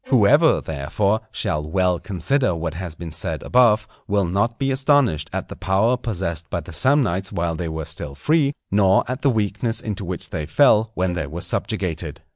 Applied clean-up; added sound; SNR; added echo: none; Bowed string instrument; 19 dB; none.